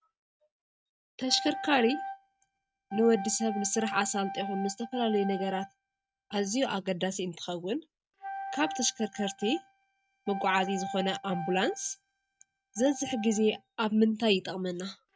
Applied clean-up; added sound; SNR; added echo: neural mask model RNNoise.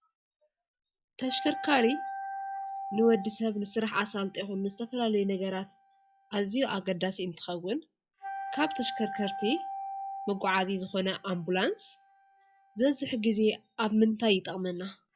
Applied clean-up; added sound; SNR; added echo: classical method log-MMSE.